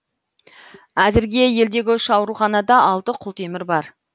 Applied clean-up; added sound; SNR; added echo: none; none; none; none.